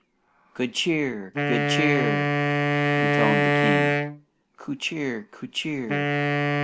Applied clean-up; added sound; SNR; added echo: none; Wind instrument, woodwind instrument; -5 dB; none.